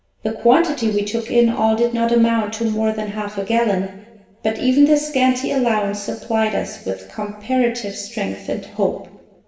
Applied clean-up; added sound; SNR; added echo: none; none; none; reverberation time 1.1 s.